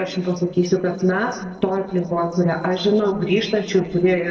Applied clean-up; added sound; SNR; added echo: neural separator model SepFormer DNS4.